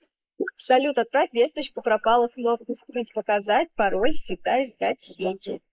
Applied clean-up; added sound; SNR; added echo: neural mask model Resemble Enhance denoiser.